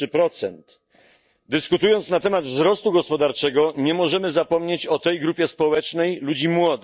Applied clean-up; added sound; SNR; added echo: neural mask model DeepFilterNet 3.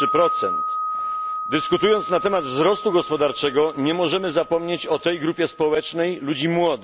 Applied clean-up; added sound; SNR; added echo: none; Wind chime; 7 dB; none.